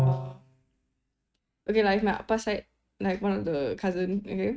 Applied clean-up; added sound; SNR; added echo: neural mask model RNNoise.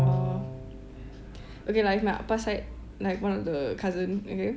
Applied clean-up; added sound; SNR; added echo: none; Bowed string instrument; 5 dB; none.